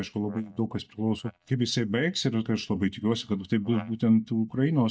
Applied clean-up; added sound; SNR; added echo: neural mask model DeepFilterNet 3.